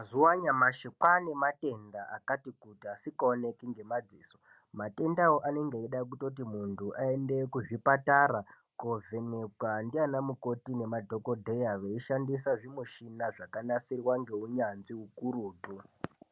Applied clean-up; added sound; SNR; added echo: none; none; none; none.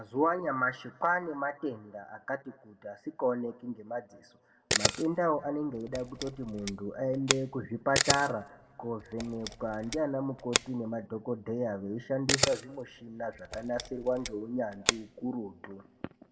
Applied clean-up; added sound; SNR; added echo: none; Camera; 2 dB; reverberation time 1.0 s.